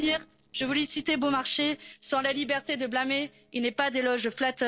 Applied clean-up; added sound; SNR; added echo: neural separator model SepFormer DNS4.